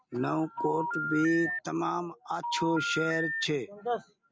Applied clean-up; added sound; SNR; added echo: none; Telephone; 3 dB; none.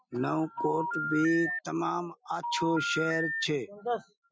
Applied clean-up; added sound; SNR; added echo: classical method Wiener filter.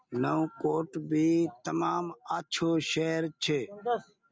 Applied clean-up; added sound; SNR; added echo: none; none; none; none.